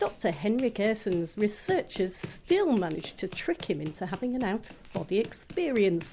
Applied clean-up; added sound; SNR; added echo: none; Run; 17 dB; none.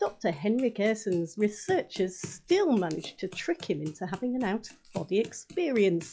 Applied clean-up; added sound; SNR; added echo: classical method log-MMSE.